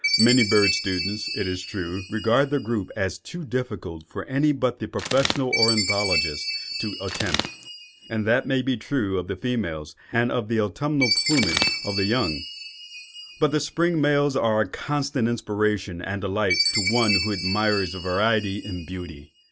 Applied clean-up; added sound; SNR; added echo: none; Chime + Bird; 5 dB; none.